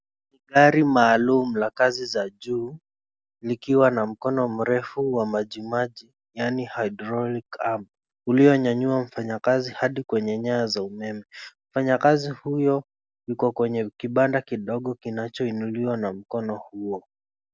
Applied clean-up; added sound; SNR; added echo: none; none; none; none.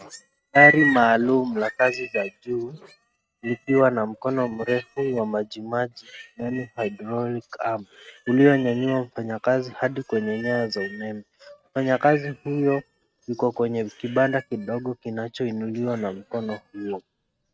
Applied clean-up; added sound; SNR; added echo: neural mask model RNNoise.